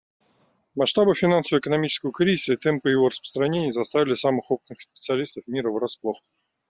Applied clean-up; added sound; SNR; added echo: none; none; none; none.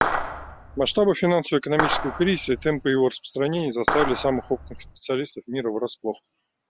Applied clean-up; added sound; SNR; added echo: none; Clapping; 3 dB; none.